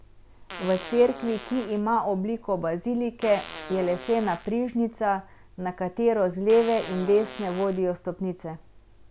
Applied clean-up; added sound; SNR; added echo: none; Fart; 15 dB; none.